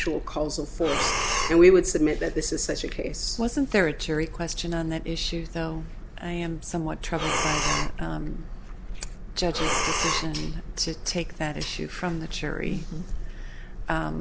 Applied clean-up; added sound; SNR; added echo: none; Breathing; 2 dB; none.